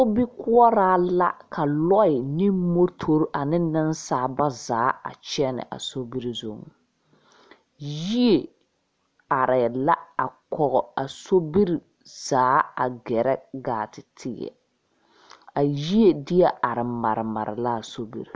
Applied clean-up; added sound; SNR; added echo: none; none; none; none.